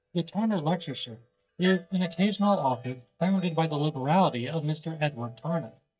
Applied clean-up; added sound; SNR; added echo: neural mask model DeepFilterNet 3.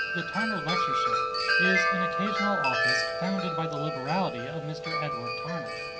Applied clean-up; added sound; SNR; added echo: none; Wind chime; -5 dB; reverberation time 0.3 s.